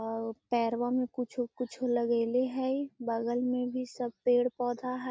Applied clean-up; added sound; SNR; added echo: none; none; none; none.